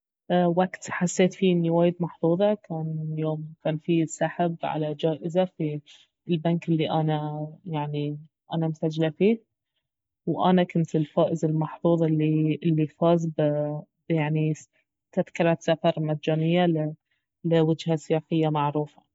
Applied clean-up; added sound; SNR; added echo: none; none; none; none.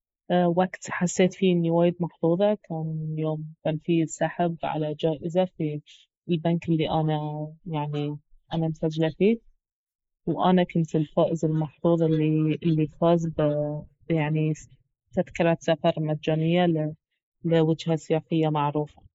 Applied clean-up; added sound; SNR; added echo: neural mask model Resemble Enhance denoiser.